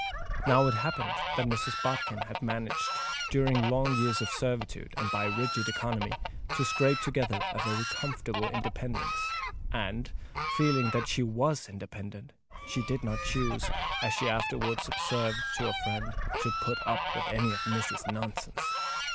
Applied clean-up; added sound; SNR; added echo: none; Fowl; 2 dB; none.